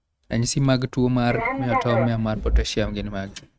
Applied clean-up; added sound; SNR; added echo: neural mask model RNNoise.